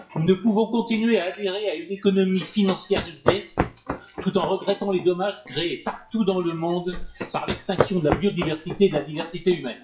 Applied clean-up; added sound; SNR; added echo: classical method WPE with log-MMSE.